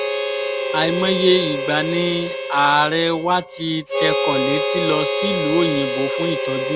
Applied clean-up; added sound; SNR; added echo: none; Harmonica; 2 dB; none.